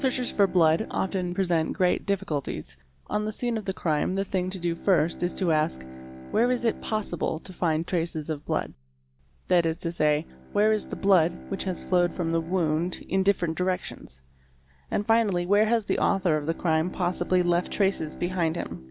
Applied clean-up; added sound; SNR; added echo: none; Bowed string instrument; 17 dB; none.